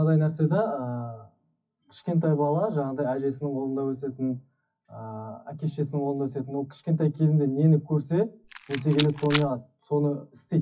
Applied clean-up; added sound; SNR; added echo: classical method WPE with log-MMSE.